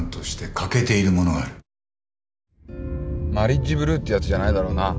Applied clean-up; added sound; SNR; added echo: none; none; none; none.